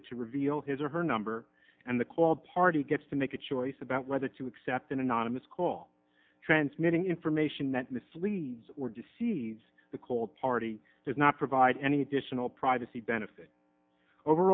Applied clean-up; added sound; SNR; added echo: none; none; none; none.